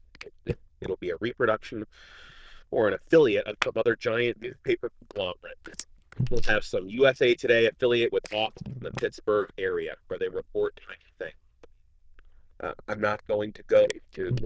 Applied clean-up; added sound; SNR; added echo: neural diffusion model UNIVERSE++.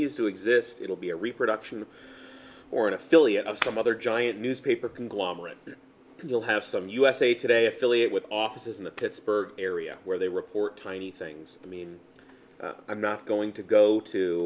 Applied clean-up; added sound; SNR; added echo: none; none; none; none.